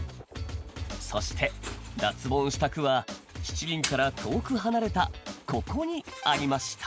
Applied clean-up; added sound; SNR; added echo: none; Engine; 15 dB; none.